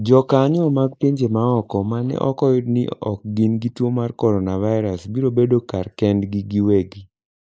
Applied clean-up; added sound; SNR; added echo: neural mask model Resemble Enhance denoiser.